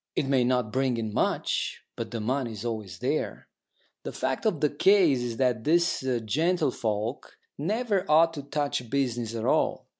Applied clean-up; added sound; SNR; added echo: none; none; none; none.